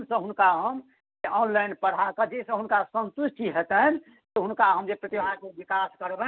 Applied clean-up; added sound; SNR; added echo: none; none; none; none.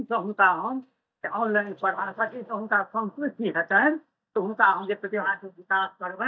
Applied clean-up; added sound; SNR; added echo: neural mask model DeepFilterNet 3.